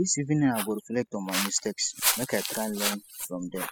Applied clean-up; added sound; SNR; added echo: classical method spectral subtraction.